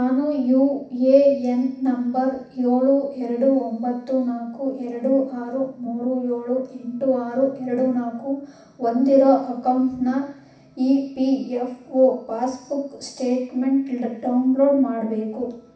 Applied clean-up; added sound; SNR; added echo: none; none; none; reverberation time 0.7 s.